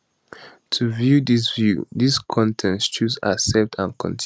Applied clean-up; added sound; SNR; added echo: none; none; none; none.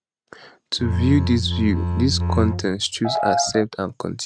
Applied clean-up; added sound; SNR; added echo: neural mask model RNNoise.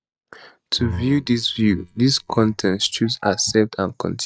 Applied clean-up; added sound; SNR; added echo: neural mask model DeepFilterNet 3.